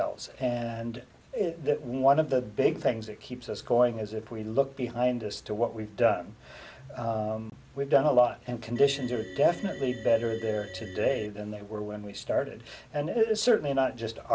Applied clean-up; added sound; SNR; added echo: none; Organ; 14 dB; none.